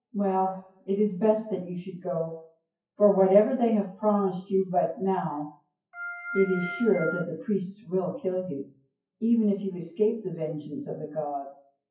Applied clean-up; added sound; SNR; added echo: classical method WPE with log-MMSE.